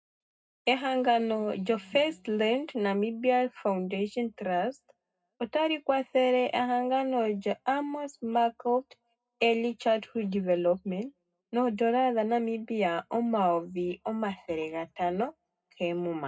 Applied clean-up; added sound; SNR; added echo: none; none; none; reverberation time 0.2 s.